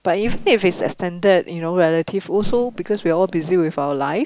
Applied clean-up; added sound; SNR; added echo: none; Whoosh, swoosh, swish; 12 dB; none.